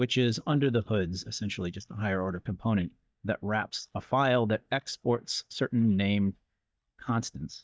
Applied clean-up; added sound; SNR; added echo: neural mask model DeepFilterNet 3.